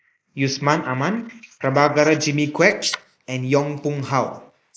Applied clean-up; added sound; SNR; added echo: neural mask model Resemble Enhance denoiser.